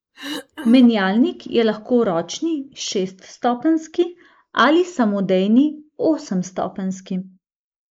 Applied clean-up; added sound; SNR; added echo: neural mask model Resemble Enhance denoiser.